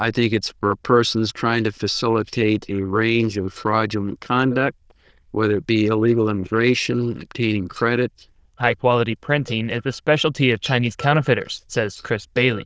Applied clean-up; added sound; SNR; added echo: neural diffusion model UNIVERSE++.